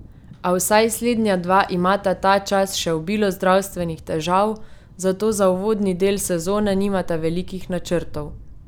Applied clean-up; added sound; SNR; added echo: none; Thunder; 16 dB; none.